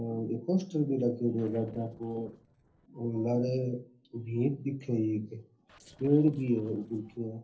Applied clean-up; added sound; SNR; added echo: neural separator model SepFormer DNS4.